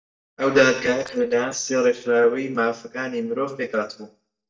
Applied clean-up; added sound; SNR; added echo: neural mask model DeepFilterNet 3.